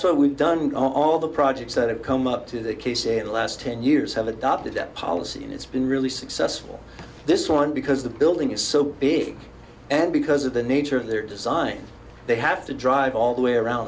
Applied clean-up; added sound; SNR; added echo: none; none; none; none.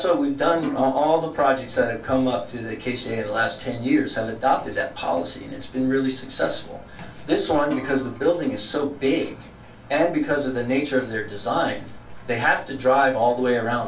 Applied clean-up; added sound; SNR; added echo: none; Snare drum; 13 dB; reverberation time 0.2 s.